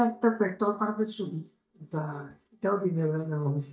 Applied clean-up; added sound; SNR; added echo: neural mask model DeepFilterNet 3.